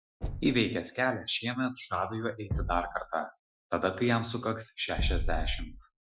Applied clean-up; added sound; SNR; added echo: classical method Wiener filter.